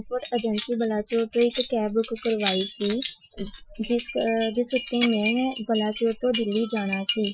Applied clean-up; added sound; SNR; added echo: classical method Wiener filter.